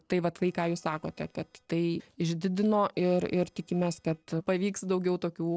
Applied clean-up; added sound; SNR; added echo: neural separator model SepFormer DNS4.